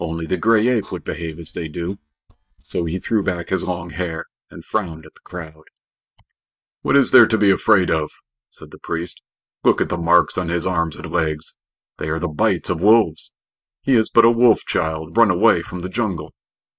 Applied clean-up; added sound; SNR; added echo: neural mask model DeepFilterNet 3.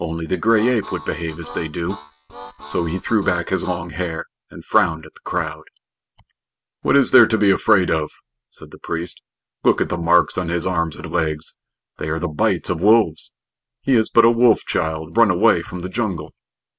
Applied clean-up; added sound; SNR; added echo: none; Harmonica; 16 dB; none.